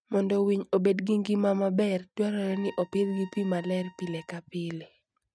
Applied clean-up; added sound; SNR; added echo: neural mask model RNNoise.